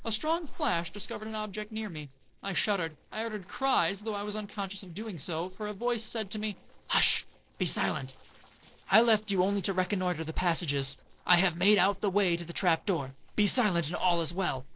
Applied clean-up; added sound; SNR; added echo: neural separator model SepFormer DNS4.